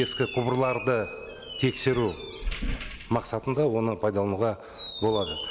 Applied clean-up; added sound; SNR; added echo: none; Squeak; 10 dB; none.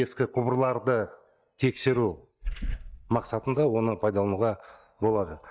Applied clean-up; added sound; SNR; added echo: neural mask model DeepFilterNet 3.